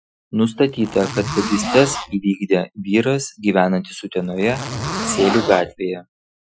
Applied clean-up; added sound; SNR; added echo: classical method Wiener filter.